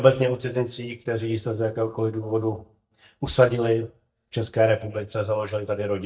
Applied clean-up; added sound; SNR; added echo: neural mask model DeepFilterNet 3.